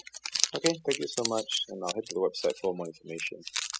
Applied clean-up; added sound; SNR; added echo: classical method spectral subtraction.